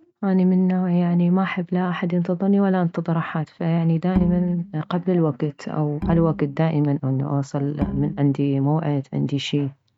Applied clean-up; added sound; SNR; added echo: neural mask model RNNoise.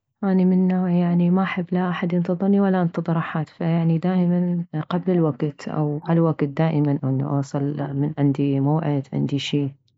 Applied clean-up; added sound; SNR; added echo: neural mask model Resemble Enhance denoiser.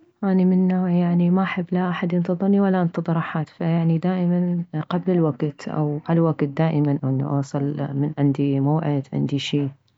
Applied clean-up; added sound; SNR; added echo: none; none; none; none.